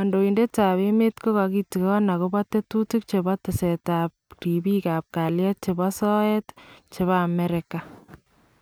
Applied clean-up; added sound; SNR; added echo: none; none; none; none.